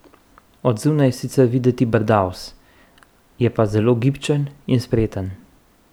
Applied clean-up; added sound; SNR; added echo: none; none; none; none.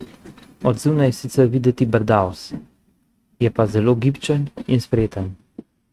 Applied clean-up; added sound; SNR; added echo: neural mask model RNNoise.